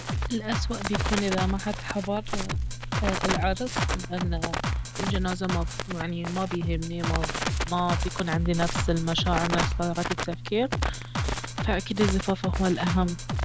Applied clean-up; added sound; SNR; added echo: none; Drum kit + Crackle; 0 dB; none.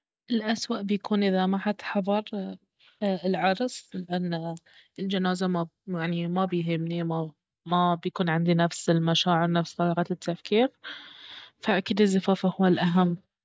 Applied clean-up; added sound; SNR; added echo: none; none; none; none.